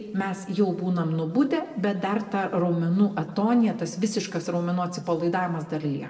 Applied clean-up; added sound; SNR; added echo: none; none; none; reverberation time 0.8 s.